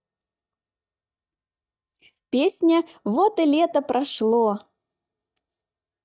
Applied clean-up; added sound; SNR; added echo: neural mask model DeepFilterNet 3.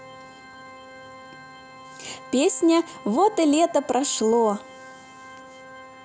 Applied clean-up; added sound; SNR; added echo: none; Organ; 19 dB; none.